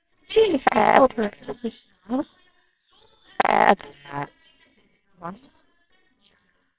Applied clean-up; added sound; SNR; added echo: neural separator model SepFormer WHAMR!.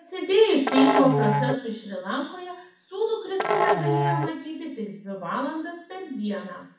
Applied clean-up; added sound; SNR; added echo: none; Musical instrument; 1 dB; reverberation time 0.6 s.